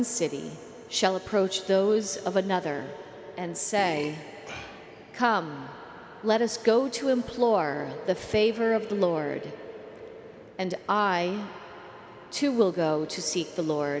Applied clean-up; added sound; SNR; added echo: none; none; none; none.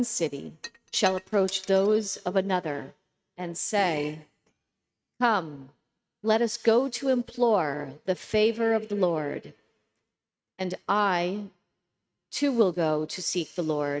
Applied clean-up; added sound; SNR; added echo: neural mask model RNNoise.